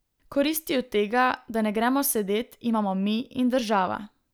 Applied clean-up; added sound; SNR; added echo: none; none; none; none.